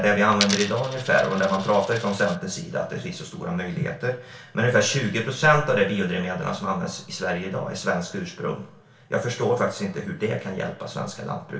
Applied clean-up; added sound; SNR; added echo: none; Coin (dropping); 8 dB; reverberation time 0.3 s.